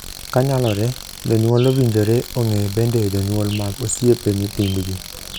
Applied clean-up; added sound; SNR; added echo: none; Tools; 15 dB; none.